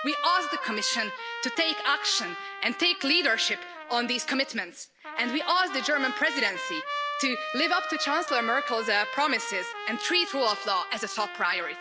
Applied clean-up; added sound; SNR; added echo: none; Trumpet; 7 dB; none.